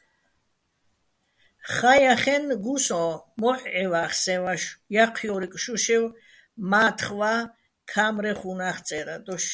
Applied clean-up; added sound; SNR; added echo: none; none; none; none.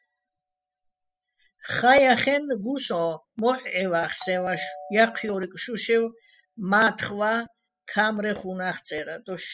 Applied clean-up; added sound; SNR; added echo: classical method spectral subtraction.